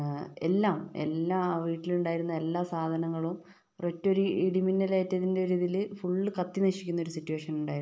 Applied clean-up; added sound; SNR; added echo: none; none; none; none.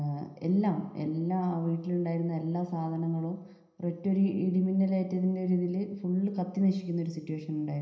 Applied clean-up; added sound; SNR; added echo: none; none; none; reverberation time 0.9 s.